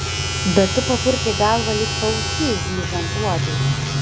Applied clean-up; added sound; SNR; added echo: none; Idling / Accelerating, revving, vroom / Car + Domestic sounds, home sounds; 0 dB; none.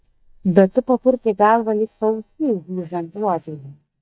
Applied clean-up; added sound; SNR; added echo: neural mask model DeepFilterNet 3.